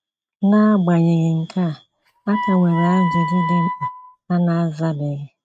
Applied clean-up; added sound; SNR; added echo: neural mask model RNNoise.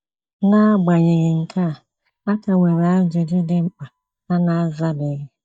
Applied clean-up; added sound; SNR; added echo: neural mask model DeepFilterNet 3.